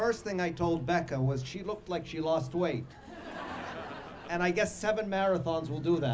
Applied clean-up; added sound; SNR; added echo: none; none; none; none.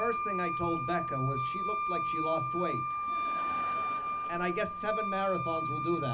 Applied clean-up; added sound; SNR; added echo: none; Wind instrument, woodwind instrument; -2 dB; none.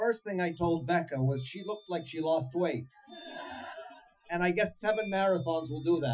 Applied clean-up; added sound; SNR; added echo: classical method Wiener filter.